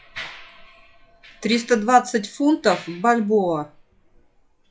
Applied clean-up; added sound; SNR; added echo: classical method log-MMSE.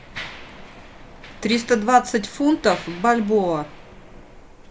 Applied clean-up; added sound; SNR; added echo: none; Mechanisms; 18 dB; none.